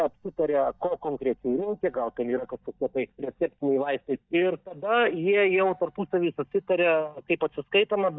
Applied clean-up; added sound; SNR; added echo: neural mask model DeepFilterNet 3.